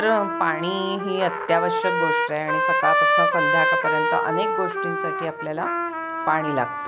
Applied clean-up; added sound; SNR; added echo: none; Trumpet; -2 dB; none.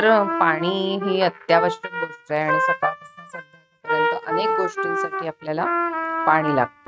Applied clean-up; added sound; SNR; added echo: neural mask model RNNoise.